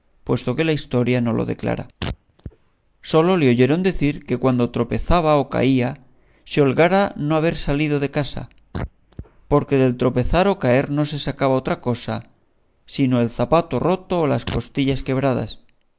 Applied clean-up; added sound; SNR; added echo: neural mask model Resemble Enhance denoiser.